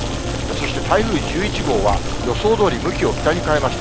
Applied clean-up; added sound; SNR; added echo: none; Boiling; 3 dB; none.